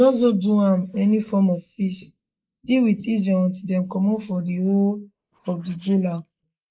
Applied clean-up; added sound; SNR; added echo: neural mask model Resemble Enhance denoiser.